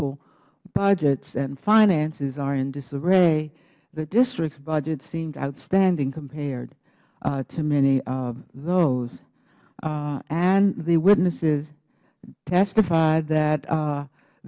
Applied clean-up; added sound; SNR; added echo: none; none; none; none.